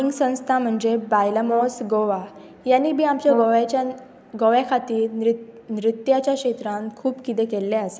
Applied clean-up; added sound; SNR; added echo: none; Brass instrument; 9 dB; none.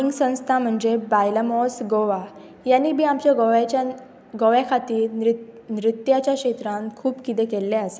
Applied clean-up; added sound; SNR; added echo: none; none; none; none.